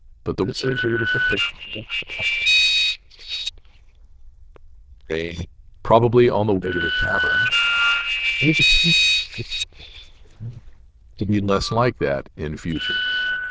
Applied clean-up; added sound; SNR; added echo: neural diffusion model UNIVERSE++.